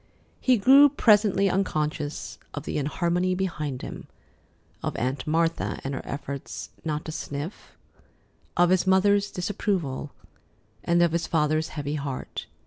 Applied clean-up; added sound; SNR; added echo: none; none; none; none.